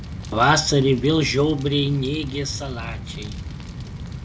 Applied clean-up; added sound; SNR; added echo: none; Fire; 10 dB; none.